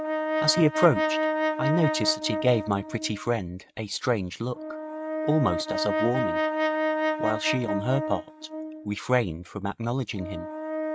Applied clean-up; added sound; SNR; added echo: neural mask model RNNoise.